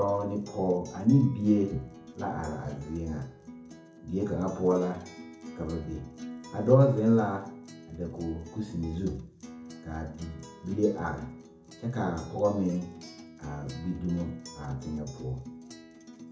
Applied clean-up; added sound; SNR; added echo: none; Acoustic guitar; 16 dB; reverberation time 0.6 s.